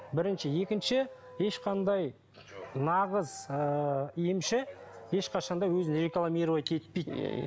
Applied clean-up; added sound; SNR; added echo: none; Dog + Cutlery, silverware; 18 dB; none.